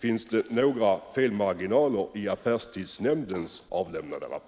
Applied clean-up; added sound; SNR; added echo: none; none; none; none.